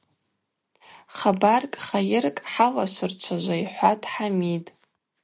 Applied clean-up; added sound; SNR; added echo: none; none; none; none.